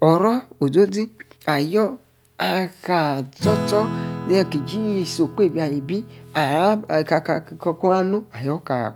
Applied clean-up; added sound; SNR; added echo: none; Acoustic guitar / Strum; 11 dB; none.